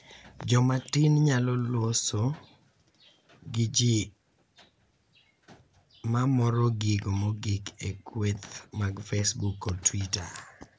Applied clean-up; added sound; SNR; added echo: none; none; none; none.